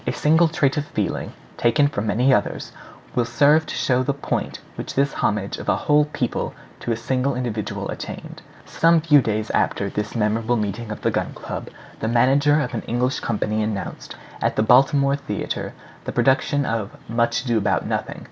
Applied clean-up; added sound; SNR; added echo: none; none; none; none.